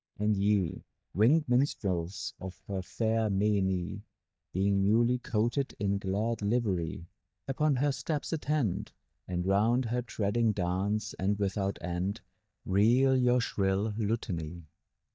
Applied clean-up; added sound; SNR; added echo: neural mask model DeepFilterNet 3.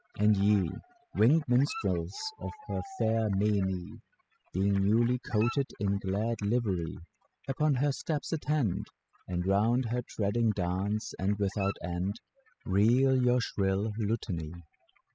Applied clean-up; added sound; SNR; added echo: classical method spectral subtraction.